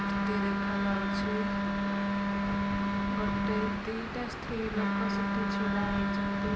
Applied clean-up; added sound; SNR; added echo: none; Wind instrument, woodwind instrument; -4 dB; none.